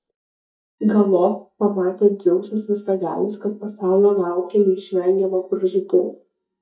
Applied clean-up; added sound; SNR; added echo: neural mask model DeepFilterNet 3.